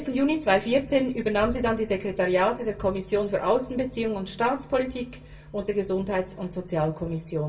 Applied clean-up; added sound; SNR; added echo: none; none; none; reverberation time 0.2 s.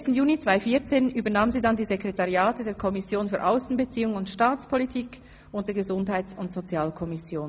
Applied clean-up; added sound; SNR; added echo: none; none; none; none.